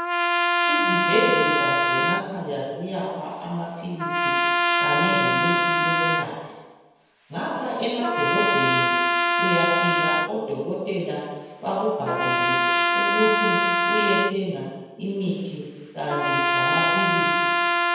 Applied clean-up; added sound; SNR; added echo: none; Trumpet; -4 dB; reverberation time 1.2 s.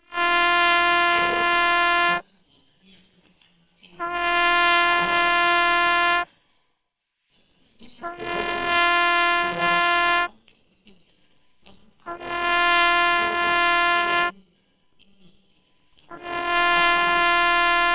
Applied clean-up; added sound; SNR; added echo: neural separator model SepFormer WHAMR!.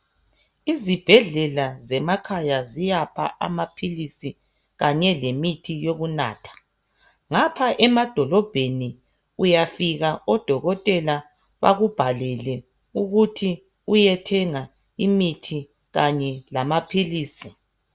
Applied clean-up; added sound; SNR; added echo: none; none; none; none.